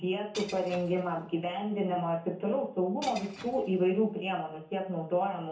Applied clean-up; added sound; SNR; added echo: none; Shatter / Crushing; 19 dB; reverberation time 0.5 s.